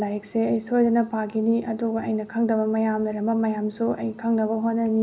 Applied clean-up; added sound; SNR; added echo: none; none; none; none.